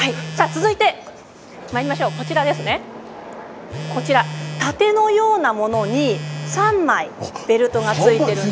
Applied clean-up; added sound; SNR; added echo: none; Telephone; 11 dB; none.